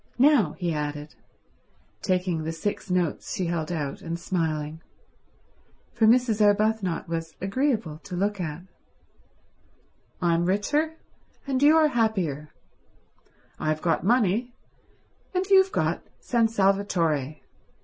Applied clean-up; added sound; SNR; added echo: none; none; none; none.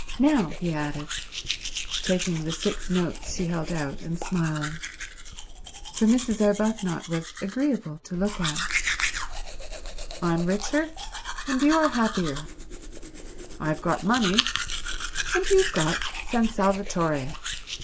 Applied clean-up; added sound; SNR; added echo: none; Domestic sounds, home sounds; 5 dB; none.